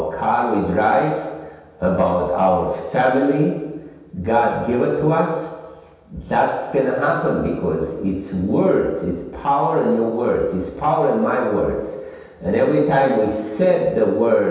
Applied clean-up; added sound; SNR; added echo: none; none; none; reverberation time 1.2 s.